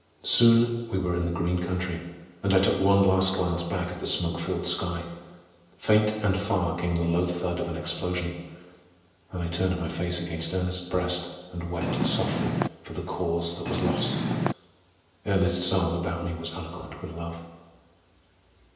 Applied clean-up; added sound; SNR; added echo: none; Purr; -1 dB; reverberation time 1.0 s.